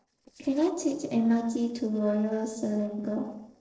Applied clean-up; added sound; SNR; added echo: neural separator model SepFormer DNS4.